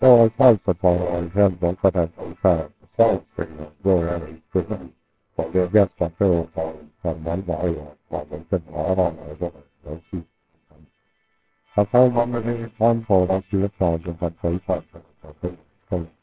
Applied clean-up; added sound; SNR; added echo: neural separator model SepFormer WHAMR!.